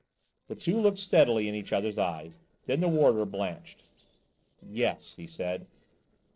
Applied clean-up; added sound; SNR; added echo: neural separator model SepFormer DNS4.